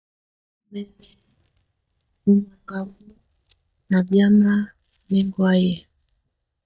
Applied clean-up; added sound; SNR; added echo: neural mask model DeepFilterNet 3.